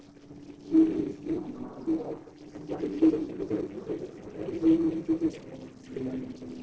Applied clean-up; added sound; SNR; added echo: neural separator model SepFormer DNS4.